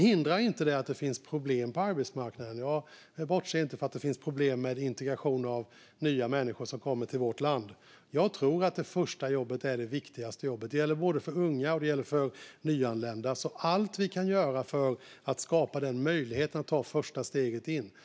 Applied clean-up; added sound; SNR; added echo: none; none; none; none.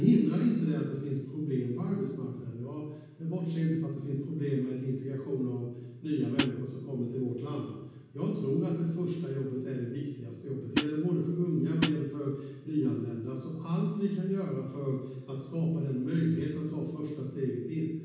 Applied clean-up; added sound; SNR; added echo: none; Hi-hat; -3 dB; reverberation time 1.2 s.